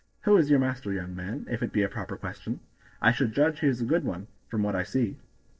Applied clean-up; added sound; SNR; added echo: neural separator model SepFormer DNS4.